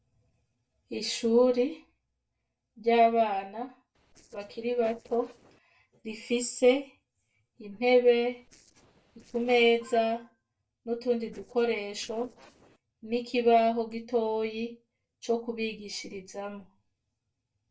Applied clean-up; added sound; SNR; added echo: neural separator model SepFormer DNS4.